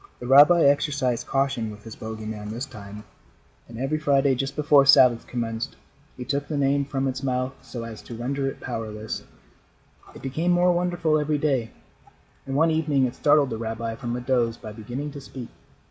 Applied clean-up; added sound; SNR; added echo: none; none; none; none.